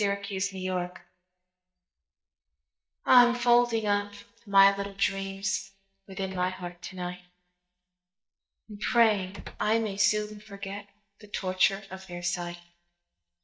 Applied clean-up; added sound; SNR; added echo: neural mask model DeepFilterNet 3.